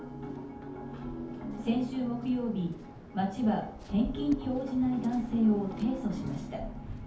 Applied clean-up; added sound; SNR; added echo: none; Waves, surf; 14 dB; reverberation time 0.6 s.